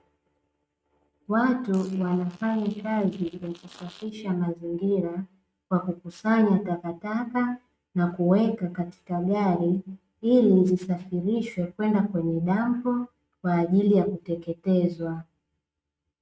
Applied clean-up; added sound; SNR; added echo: neural mask model RNNoise.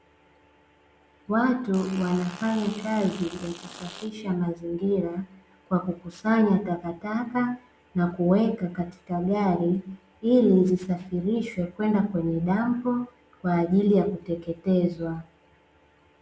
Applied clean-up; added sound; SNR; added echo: none; Fart; 17 dB; none.